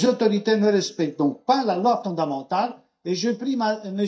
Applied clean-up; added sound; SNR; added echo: neural mask model DeepFilterNet 3.